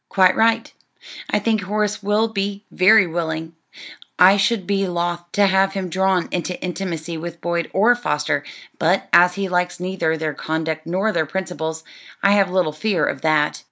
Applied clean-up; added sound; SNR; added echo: none; none; none; none.